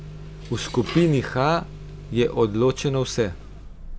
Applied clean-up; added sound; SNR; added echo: none; Engine starting + Dishes, pots, and pans; 15 dB; none.